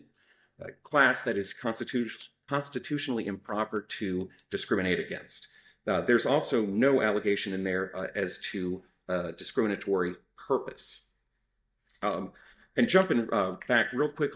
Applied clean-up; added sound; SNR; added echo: neural mask model DeepFilterNet 3.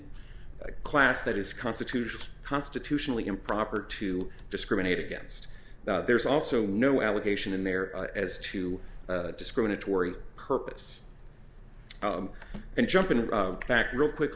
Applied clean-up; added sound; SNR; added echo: none; none; none; none.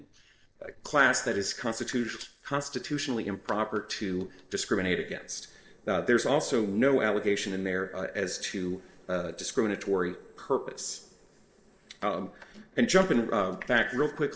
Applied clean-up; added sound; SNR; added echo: neural separator model SepFormer DNS4.